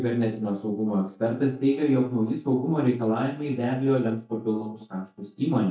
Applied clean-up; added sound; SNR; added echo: neural mask model DeepFilterNet 3.